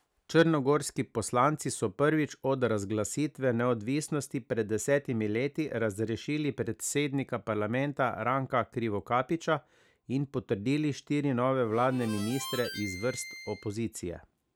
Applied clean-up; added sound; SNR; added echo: none; Harmonica; 13 dB; none.